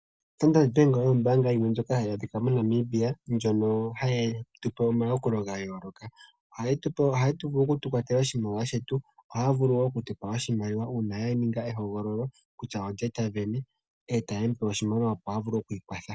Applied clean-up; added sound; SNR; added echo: none; none; none; none.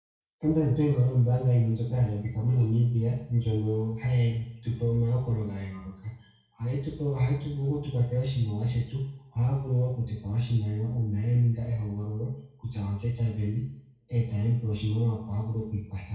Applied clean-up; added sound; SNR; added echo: none; none; none; reverberation time 0.6 s.